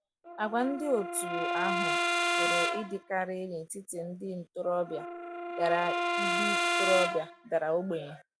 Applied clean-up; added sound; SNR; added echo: none; Brass instrument; -1 dB; none.